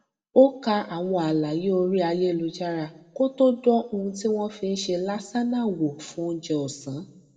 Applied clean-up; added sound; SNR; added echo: none; none; none; reverberation time 0.6 s.